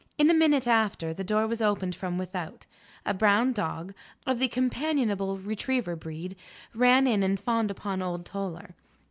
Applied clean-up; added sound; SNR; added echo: none; none; none; none.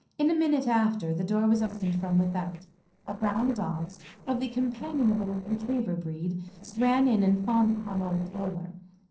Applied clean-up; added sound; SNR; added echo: neural separator model SepFormer DNS4.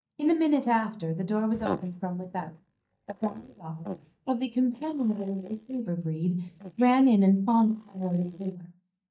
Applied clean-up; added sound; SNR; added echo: neural mask model DeepFilterNet 3.